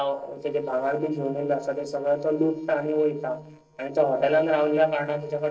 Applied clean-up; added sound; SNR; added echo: neural separator model SepFormer DNS4.